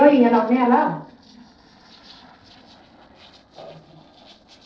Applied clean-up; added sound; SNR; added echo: neural separator model SepFormer DNS4.